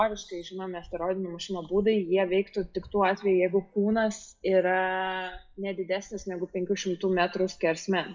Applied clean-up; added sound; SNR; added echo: classical method WPE with log-MMSE.